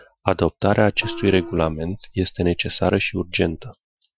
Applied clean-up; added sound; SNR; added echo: classical method Wiener filter.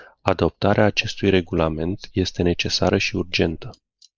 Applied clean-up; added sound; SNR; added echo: neural mask model Resemble Enhance denoiser.